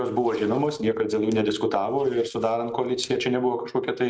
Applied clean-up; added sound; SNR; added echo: neural mask model RNNoise.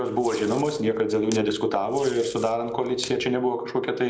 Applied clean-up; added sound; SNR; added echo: none; Packing tape, duct tape; 19 dB; none.